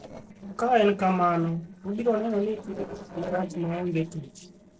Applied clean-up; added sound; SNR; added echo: neural separator model SepFormer DNS4.